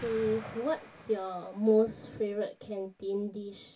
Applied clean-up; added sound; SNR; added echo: none; Explosion; 18 dB; reverberation time 0.2 s.